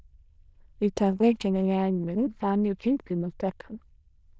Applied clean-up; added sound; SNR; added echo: neural diffusion model UNIVERSE++.